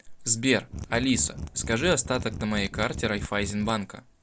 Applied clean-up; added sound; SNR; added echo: none; Mechanisms; 10 dB; none.